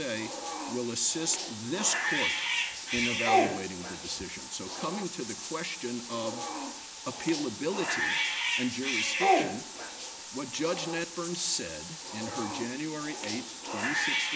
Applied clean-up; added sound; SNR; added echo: none; Bathtub (filling or washing) / Cat; -2 dB; none.